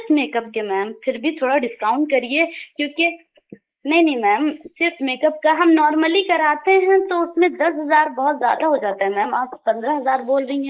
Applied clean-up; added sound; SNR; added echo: neural mask model Resemble Enhance denoiser.